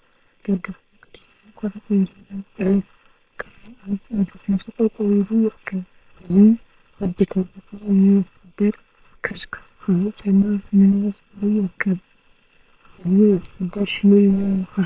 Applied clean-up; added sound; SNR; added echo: neural separator model SepFormer WHAM!.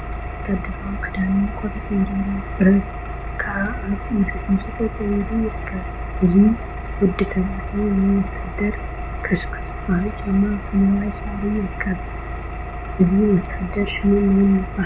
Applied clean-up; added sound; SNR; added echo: none; Engine; 7 dB; none.